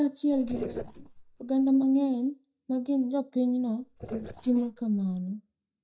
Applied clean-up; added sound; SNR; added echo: neural mask model DeepFilterNet 3.